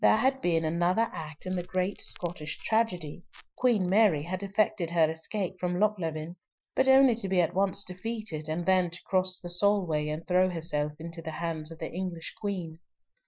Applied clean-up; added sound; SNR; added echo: classical method Wiener filter.